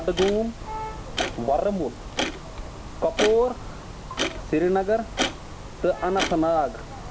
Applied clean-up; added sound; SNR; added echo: none; Clock; 6 dB; none.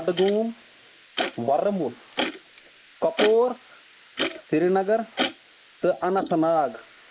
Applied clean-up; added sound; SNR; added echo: neural mask model Resemble Enhance denoiser.